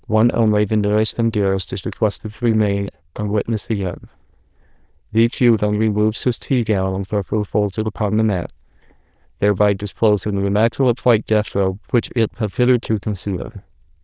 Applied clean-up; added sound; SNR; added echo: neural diffusion model UNIVERSE++.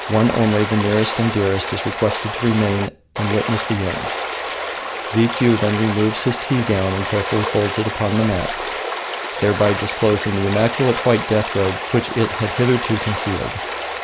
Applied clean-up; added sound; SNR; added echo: none; Stream; 6 dB; none.